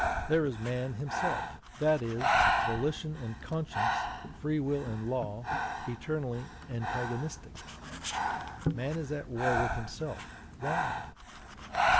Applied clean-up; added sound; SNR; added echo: none; Breathing; -1 dB; none.